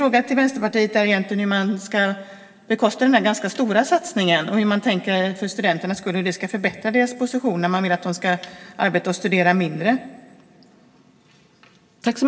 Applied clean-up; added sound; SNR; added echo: none; none; none; reverberation time 1.8 s.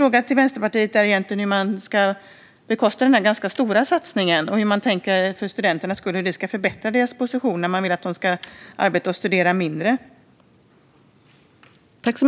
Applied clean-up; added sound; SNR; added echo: none; none; none; none.